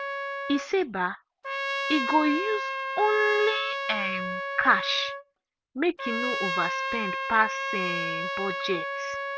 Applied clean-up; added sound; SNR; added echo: none; Trumpet; 3 dB; none.